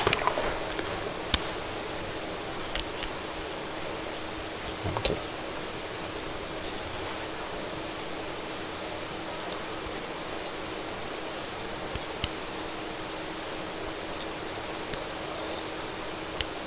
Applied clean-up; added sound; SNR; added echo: none; Camera; 10 dB; none.